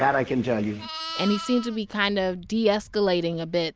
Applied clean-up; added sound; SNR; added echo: none; Livestock, farm animals, working animals; 15 dB; none.